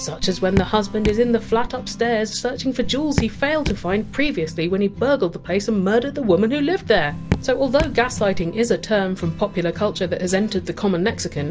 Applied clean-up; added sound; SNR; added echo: none; Raindrop / Drip; 6 dB; none.